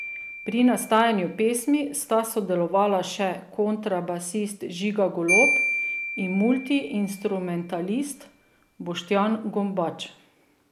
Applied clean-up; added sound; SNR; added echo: none; Marimba, xylophone; 8 dB; none.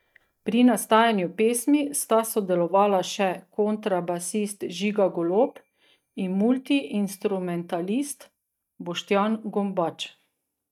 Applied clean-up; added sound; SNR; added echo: neural mask model DeepFilterNet 3.